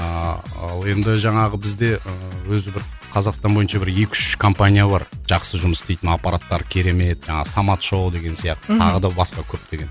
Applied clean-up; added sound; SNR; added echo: none; none; none; none.